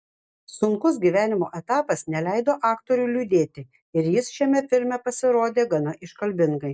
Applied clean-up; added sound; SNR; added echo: none; none; none; none.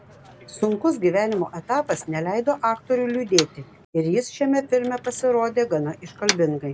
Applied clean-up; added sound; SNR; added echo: none; Motor vehicle (road); 12 dB; none.